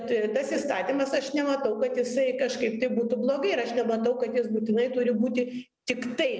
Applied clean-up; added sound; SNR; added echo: none; none; none; none.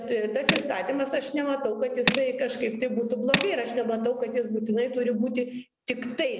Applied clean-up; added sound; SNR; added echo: none; Tools; 4 dB; none.